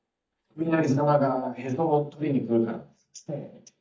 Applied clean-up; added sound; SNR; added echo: neural mask model DeepFilterNet 3.